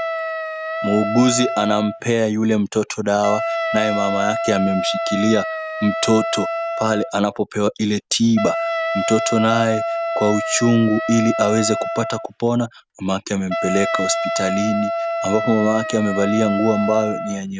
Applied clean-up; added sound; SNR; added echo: none; Wind instrument, woodwind instrument; 4 dB; none.